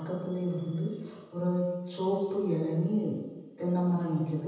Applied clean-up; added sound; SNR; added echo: none; none; none; reverberation time 1.1 s.